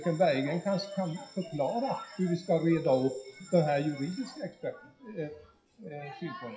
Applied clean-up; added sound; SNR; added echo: classical method WPE with log-MMSE.